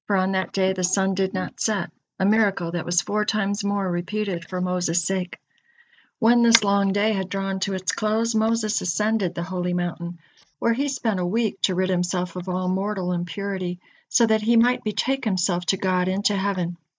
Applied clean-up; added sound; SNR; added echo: neural mask model DeepFilterNet 3.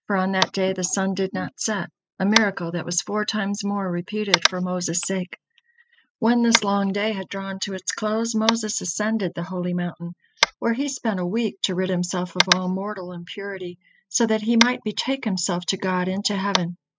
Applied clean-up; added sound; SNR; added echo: classical method spectral subtraction.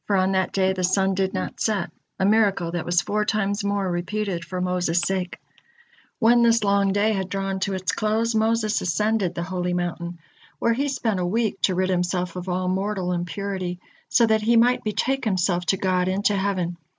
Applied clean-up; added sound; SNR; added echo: none; none; none; none.